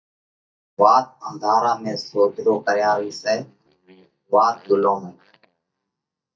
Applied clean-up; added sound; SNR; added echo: neural mask model DeepFilterNet 3.